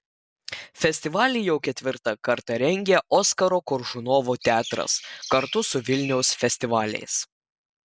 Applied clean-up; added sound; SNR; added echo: none; Chirp, tweet; 16 dB; none.